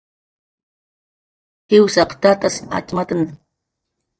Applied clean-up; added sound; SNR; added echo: neural mask model DeepFilterNet 3.